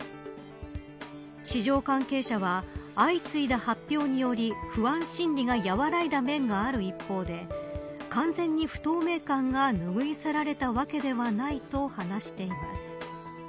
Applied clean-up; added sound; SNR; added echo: none; none; none; none.